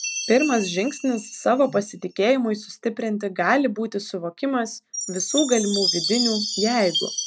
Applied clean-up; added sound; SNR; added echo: none; Chime; 7 dB; none.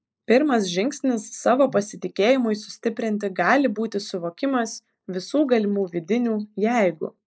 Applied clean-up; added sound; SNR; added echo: neural mask model Resemble Enhance denoiser.